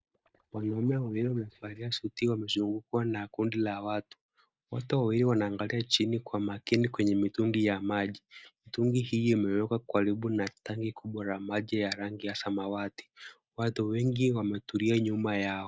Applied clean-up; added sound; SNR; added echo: neural mask model DeepFilterNet 3.